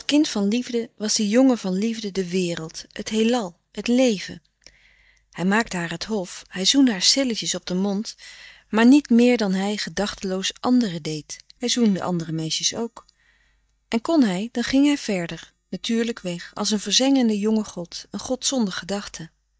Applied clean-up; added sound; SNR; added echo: neural mask model DeepFilterNet 3.